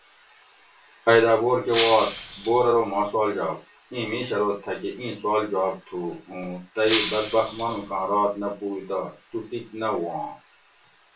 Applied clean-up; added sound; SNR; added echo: none; Shatter; 0 dB; reverberation time 0.2 s.